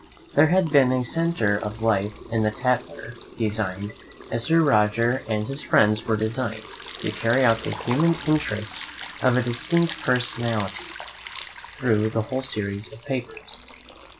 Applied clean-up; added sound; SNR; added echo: none; Liquid; 12 dB; none.